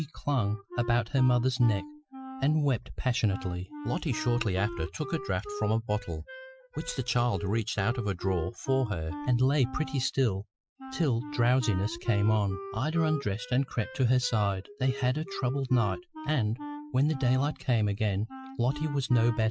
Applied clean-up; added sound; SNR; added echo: classical method Wiener filter.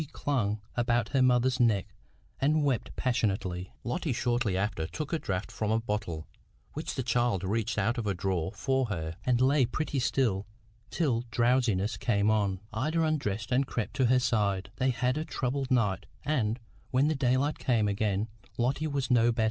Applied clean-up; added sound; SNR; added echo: none; none; none; none.